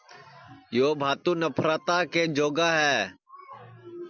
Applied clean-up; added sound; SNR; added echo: none; none; none; none.